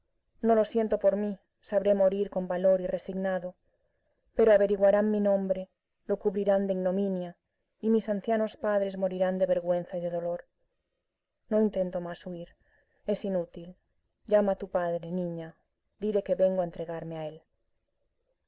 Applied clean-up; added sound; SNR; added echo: neural mask model Resemble Enhance denoiser.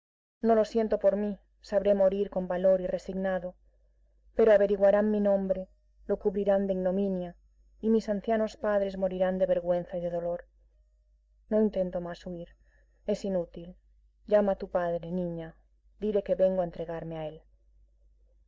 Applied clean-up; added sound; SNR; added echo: neural mask model DeepFilterNet 3.